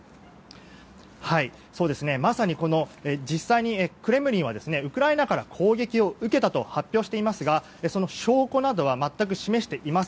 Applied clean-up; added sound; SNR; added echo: none; none; none; none.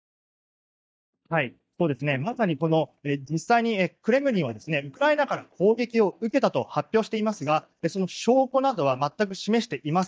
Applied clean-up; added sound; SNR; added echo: neural mask model DeepFilterNet 3.